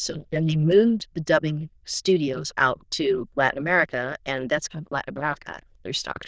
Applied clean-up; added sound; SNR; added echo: neural diffusion model UNIVERSE++.